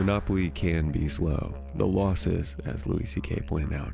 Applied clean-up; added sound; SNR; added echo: none; Musical instrument; 10 dB; none.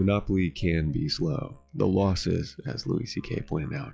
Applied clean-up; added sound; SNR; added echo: classical method log-MMSE.